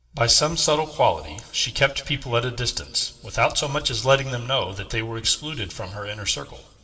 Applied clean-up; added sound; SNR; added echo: none; none; none; reverberation time 2.1 s.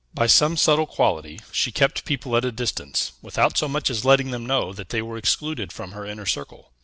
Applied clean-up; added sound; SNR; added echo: none; none; none; none.